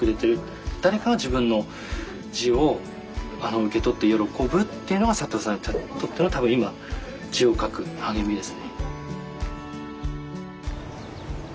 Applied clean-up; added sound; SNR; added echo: none; none; none; none.